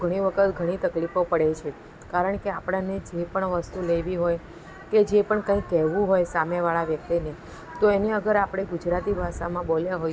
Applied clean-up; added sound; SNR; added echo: none; none; none; none.